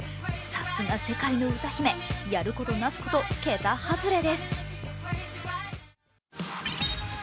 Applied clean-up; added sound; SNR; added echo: none; none; none; none.